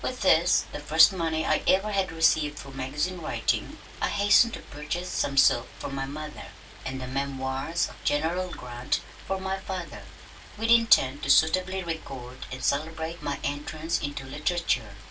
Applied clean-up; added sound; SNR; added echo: none; Stream; 18 dB; reverberation time 0.2 s.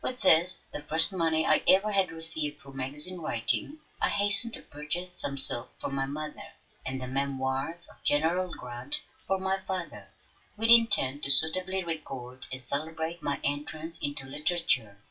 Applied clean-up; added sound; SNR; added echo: classical method WPE with log-MMSE.